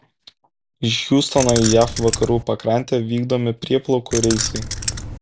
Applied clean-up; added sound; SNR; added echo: none; Keys jangling; 5 dB; none.